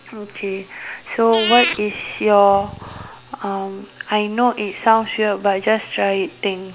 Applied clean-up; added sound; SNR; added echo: none; Meow / Purr; 8 dB; none.